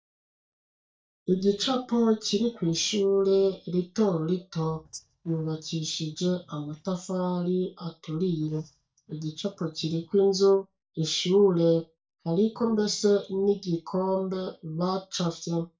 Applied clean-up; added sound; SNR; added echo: neural mask model DeepFilterNet 3.